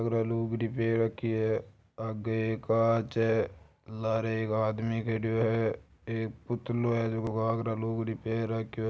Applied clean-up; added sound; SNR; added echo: none; none; none; none.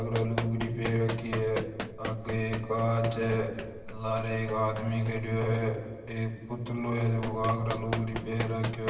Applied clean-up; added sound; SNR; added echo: none; Run; 10 dB; reverberation time 1.3 s.